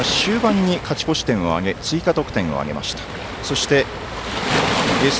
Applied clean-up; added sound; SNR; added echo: none; Waves, surf; 5 dB; none.